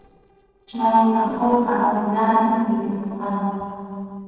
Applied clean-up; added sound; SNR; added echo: neural separator model SepFormer DNS4.